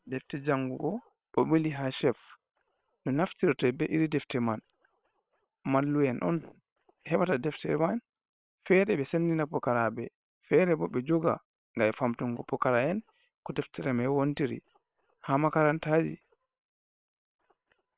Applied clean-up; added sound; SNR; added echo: neural separator model SepFormer WHAM!.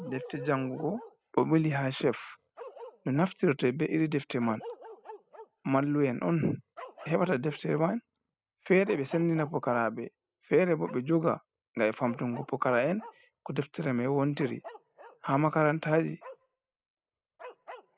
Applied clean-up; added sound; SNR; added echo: none; Bark; 20 dB; none.